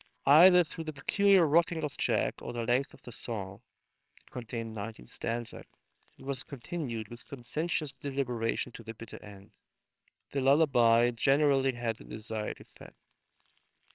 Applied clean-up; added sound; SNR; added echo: neural separator model SepFormer WHAMR!.